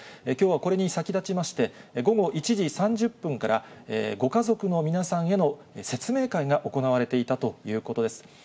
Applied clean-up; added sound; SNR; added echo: none; none; none; none.